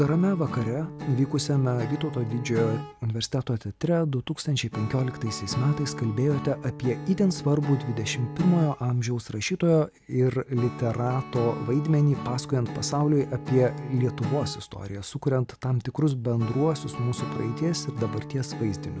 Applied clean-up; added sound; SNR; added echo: none; Acoustic guitar / Strum; 10 dB; none.